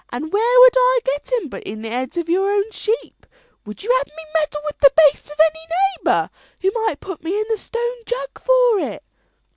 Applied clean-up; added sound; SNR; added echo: none; none; none; none.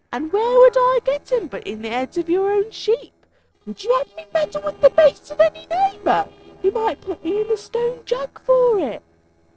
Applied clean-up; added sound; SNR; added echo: neural separator model SepFormer DNS4.